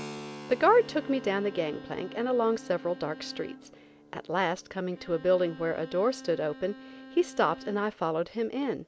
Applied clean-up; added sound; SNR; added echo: none; Keyboard (musical) + Bowed string instrument; 16 dB; none.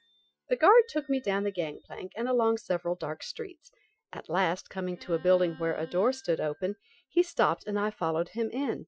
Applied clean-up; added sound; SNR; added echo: classical method Wiener filter.